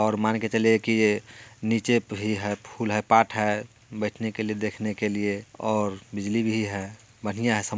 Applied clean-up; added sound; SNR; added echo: none; none; none; none.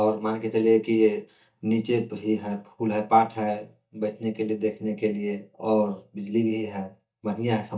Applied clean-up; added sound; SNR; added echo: neural mask model DeepFilterNet 3.